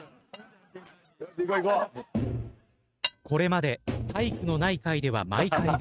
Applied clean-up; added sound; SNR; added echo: neural mask model RNNoise.